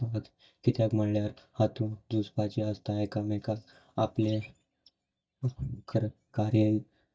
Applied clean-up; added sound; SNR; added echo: neural mask model DeepFilterNet 3.